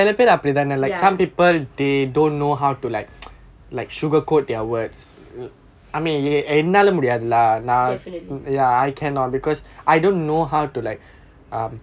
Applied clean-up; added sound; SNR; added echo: none; none; none; none.